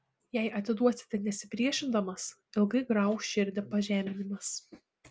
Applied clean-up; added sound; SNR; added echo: none; none; none; none.